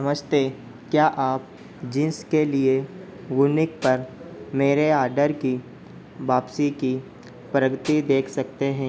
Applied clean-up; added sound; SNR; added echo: none; Tools; 17 dB; none.